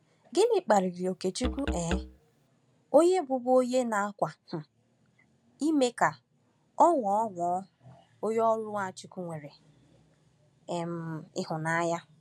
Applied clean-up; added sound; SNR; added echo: none; Musical instrument; 7 dB; none.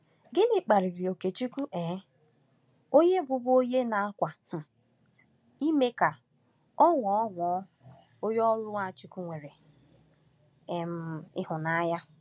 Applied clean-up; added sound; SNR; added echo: none; none; none; none.